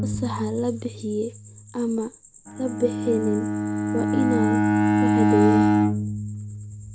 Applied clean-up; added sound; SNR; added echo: none; Bowed string instrument; -4 dB; none.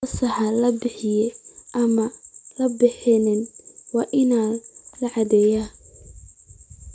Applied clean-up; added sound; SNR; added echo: none; none; none; none.